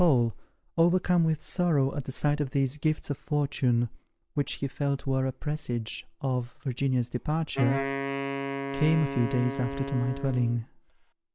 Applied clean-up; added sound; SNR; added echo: none; Wind instrument, woodwind instrument; 6 dB; none.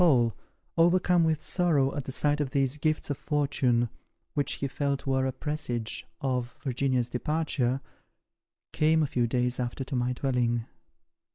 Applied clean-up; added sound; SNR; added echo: none; none; none; none.